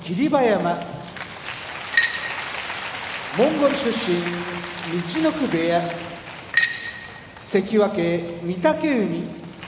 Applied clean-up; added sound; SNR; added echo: none; none; none; none.